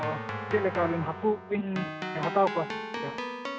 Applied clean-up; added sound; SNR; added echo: none; Keyboard (musical); 5 dB; none.